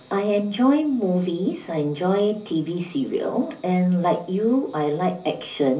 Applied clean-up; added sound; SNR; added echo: none; none; none; reverberation time 0.5 s.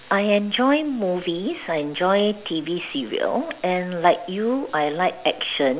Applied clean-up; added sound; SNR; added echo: none; none; none; none.